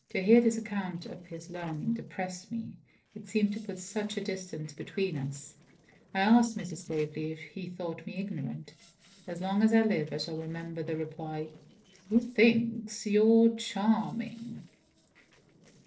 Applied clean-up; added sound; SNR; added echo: neural separator model SepFormer DNS4.